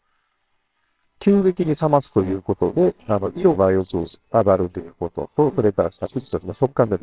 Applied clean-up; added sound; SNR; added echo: neural separator model SepFormer WHAMR!.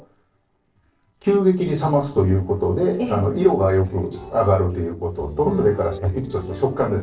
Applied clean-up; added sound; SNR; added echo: neural separator model SepFormer DNS4.